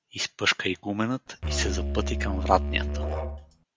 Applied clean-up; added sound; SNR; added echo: none; Musical instrument; 0 dB; none.